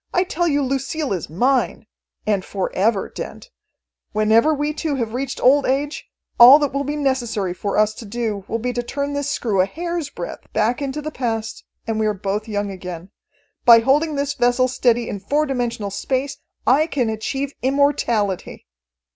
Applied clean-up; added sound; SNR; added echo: none; none; none; none.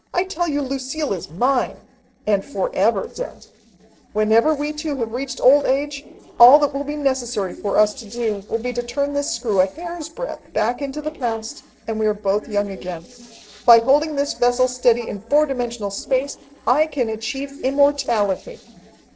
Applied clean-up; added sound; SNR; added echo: neural separator model SepFormer DNS4.